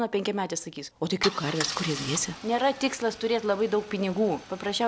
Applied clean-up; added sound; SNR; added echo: none; Idling / Engine starting / Car; 11 dB; none.